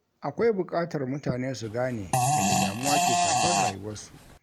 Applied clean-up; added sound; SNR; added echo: none; Fart; -5 dB; none.